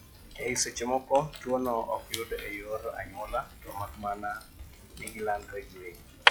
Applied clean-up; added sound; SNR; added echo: classical method log-MMSE.